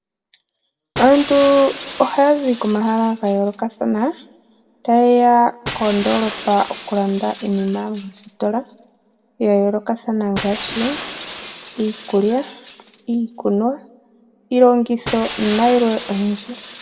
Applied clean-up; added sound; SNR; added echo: none; Shatter; 15 dB; reverberation time 1.0 s.